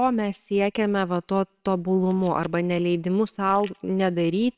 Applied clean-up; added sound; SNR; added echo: neural separator model SepFormer WHAMR!.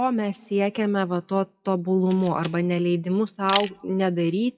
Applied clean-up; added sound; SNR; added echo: classical method WPE with log-MMSE.